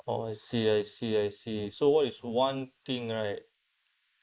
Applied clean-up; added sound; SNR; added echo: neural mask model Resemble Enhance denoiser.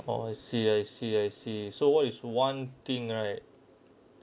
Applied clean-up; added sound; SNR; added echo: none; none; none; none.